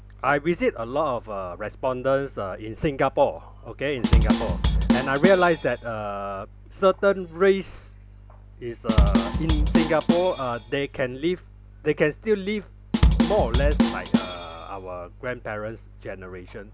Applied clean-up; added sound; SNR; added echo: none; Drum kit; -3 dB; none.